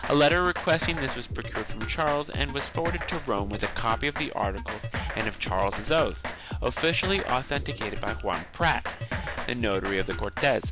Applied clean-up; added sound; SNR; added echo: none; Drum kit; 5 dB; none.